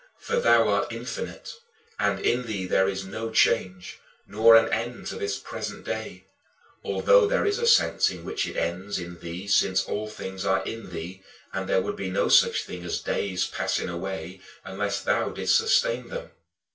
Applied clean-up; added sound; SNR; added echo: none; none; none; reverberation time 0.2 s.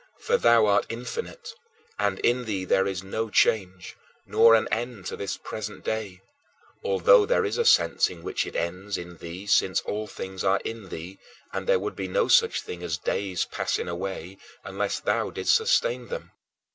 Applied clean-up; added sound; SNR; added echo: none; none; none; none.